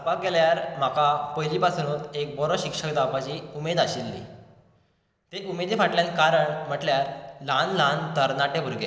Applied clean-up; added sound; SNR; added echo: none; none; none; none.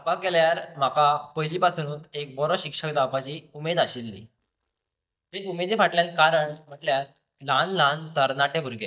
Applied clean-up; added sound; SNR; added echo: neural mask model DeepFilterNet 3.